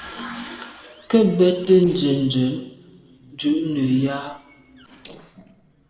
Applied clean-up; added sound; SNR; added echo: neural separator model SepFormer DNS4.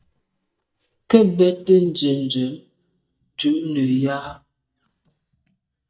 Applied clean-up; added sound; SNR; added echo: neural mask model DeepFilterNet 3.